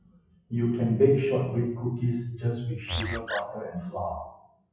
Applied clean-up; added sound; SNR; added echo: classical method WPE with log-MMSE.